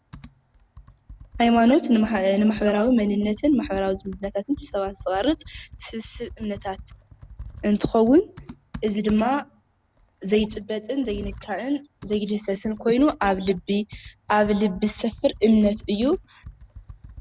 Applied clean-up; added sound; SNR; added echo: none; Computer keyboard; 19 dB; none.